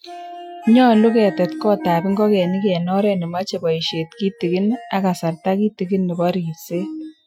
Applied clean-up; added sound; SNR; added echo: classical method Wiener filter.